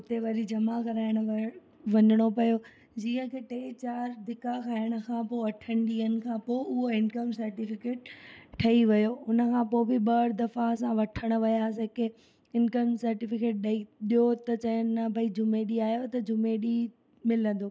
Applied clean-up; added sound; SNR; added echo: none; none; none; none.